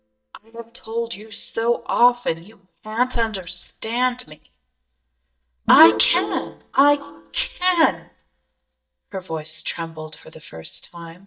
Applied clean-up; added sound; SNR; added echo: neural mask model DeepFilterNet 3.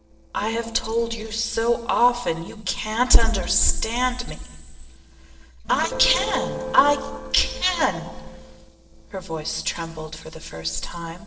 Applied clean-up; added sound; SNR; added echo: neural separator model SepFormer DNS4.